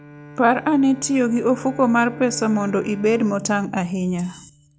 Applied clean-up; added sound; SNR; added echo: none; Bowed string instrument; 18 dB; none.